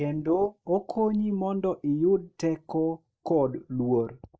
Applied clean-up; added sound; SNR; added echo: neural mask model Resemble Enhance denoiser.